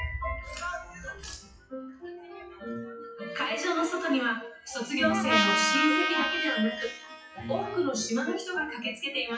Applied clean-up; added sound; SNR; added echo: classical method WPE with log-MMSE.